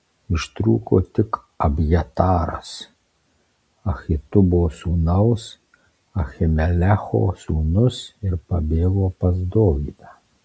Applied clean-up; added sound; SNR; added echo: none; none; none; none.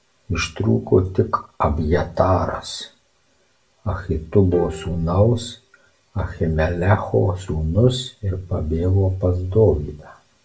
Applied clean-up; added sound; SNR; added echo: none; Bowed string instrument; 17 dB; reverberation time 0.2 s.